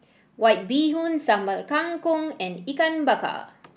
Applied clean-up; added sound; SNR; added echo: none; none; none; none.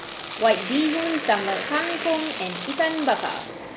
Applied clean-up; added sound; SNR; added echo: none; Domestic sounds, home sounds; 6 dB; none.